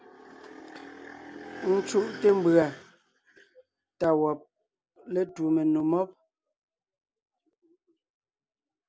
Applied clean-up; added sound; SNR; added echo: none; none; none; none.